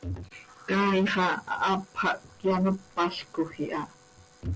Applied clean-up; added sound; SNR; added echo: none; none; none; none.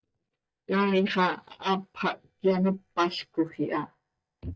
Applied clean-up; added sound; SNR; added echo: neural mask model DeepFilterNet 3.